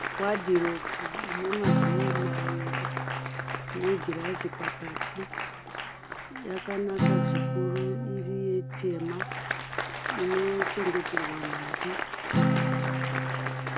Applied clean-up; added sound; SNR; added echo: none; Acoustic guitar + Applause; -3 dB; none.